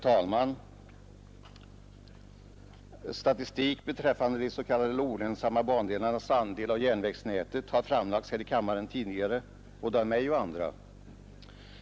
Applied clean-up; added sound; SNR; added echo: none; none; none; none.